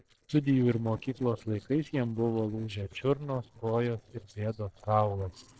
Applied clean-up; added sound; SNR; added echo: neural separator model SepFormer DNS4.